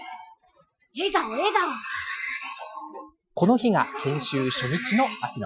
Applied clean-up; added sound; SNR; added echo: classical method Wiener filter.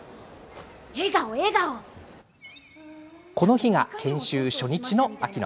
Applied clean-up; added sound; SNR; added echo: none; none; none; none.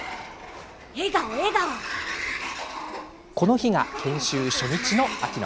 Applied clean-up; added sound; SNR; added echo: none; Sliding door; 7 dB; none.